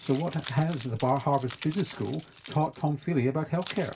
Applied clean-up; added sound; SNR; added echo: none; Keys jangling; 18 dB; reverberation time 0.2 s.